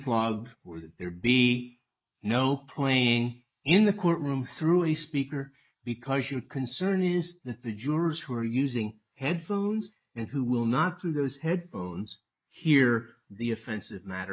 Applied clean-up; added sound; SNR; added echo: neural mask model Resemble Enhance denoiser.